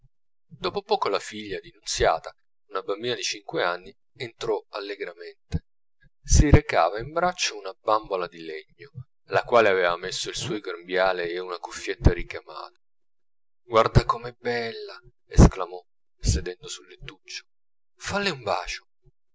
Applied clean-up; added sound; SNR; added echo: none; none; none; none.